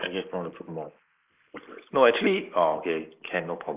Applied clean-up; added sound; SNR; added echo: neural mask model Resemble Enhance denoiser.